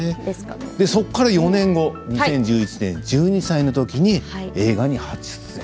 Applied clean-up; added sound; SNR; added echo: none; none; none; none.